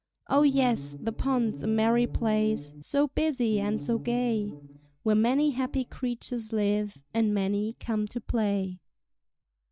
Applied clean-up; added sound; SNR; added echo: neural mask model DeepFilterNet 3.